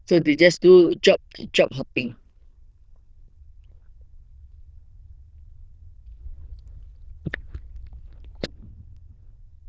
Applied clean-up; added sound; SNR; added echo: neural diffusion model UNIVERSE++.